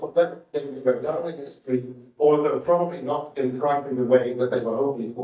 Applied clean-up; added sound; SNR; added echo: neural mask model DeepFilterNet 3.